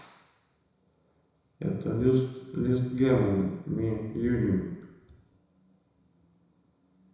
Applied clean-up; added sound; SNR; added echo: none; none; none; reverberation time 1.0 s.